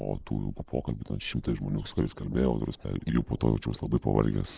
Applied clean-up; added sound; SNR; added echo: neural mask model Resemble Enhance denoiser.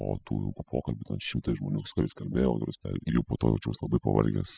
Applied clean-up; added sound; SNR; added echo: classical method spectral subtraction.